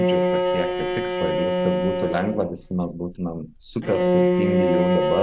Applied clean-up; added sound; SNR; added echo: none; Bowed string instrument; -3 dB; none.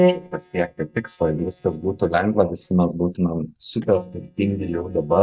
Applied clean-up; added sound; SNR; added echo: neural mask model DeepFilterNet 3.